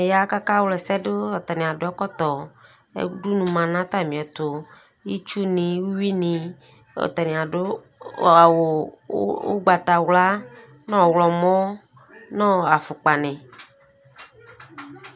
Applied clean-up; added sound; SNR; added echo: none; none; none; none.